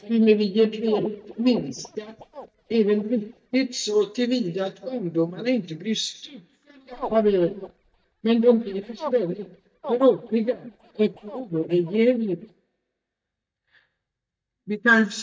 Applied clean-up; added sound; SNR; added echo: neural mask model DeepFilterNet 3.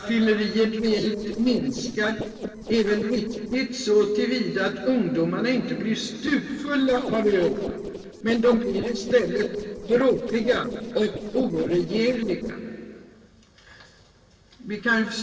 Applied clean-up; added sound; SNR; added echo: neural separator model SepFormer DNS4.